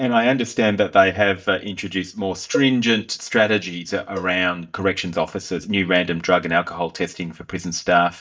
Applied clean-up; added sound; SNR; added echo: neural mask model DeepFilterNet 3.